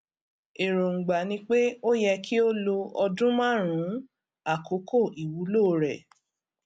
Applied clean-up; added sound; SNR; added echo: none; none; none; none.